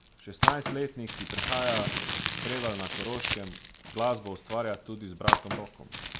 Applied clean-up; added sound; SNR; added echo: none; Crumpling, crinkling; -4 dB; none.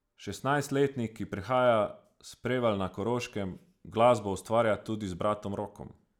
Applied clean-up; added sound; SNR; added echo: none; none; none; none.